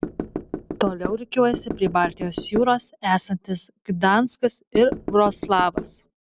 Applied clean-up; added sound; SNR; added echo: none; Knock / Wood; 8 dB; none.